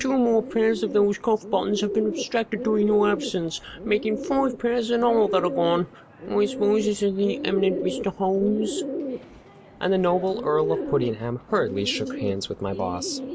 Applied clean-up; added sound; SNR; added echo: none; Bird; 8 dB; none.